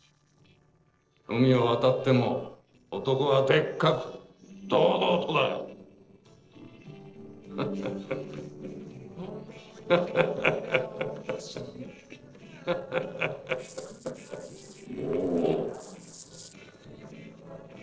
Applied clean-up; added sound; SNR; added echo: neural separator model SepFormer DNS4.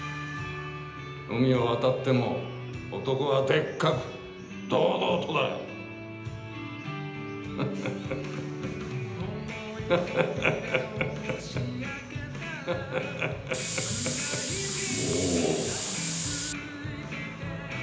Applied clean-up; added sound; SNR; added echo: none; Hiss; 3 dB; reverberation time 0.9 s.